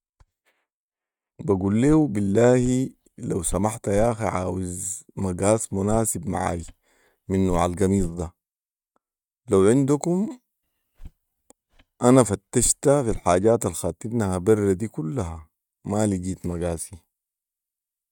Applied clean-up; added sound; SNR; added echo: neural mask model RNNoise.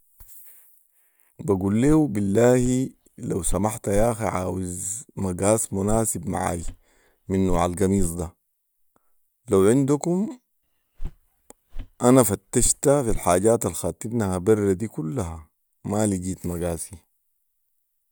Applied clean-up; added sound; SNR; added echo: none; Walk, footsteps; 9 dB; none.